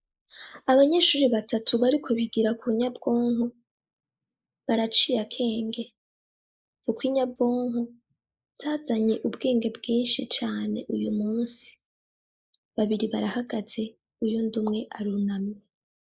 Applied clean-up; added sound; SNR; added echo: neural mask model Resemble Enhance denoiser.